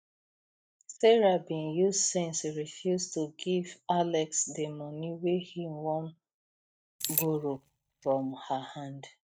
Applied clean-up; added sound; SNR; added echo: neural mask model DeepFilterNet 3.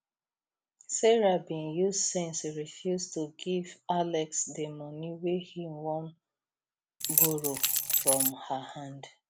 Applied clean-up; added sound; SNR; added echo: none; Rattle / Keys jangling; -5 dB; none.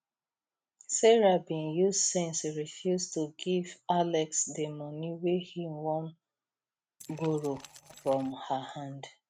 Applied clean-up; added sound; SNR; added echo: neural mask model RNNoise.